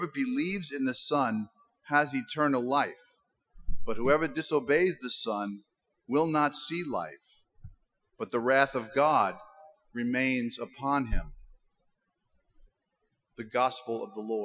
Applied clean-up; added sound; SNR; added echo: classical method Wiener filter.